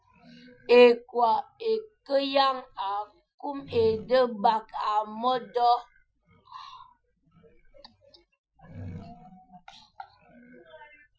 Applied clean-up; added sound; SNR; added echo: classical method Wiener filter.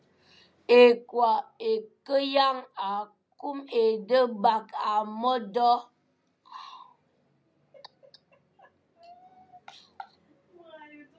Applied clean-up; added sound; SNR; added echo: none; none; none; none.